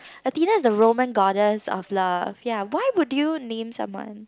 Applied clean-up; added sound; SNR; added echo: none; Tambourine; 19 dB; none.